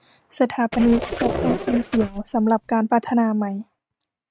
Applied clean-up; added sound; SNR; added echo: neural mask model RNNoise.